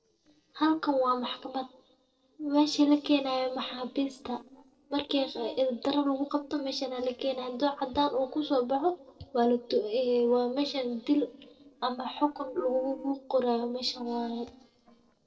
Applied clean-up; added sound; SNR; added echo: neural separator model SepFormer DNS4.